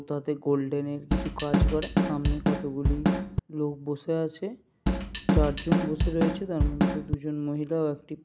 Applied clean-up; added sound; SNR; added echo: none; Drum kit; -5 dB; none.